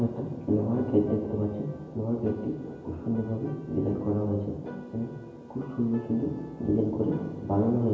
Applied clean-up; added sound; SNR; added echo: none; Piano; 18 dB; reverberation time 1.0 s.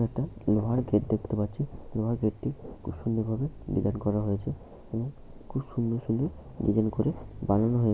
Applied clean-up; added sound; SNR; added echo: none; none; none; none.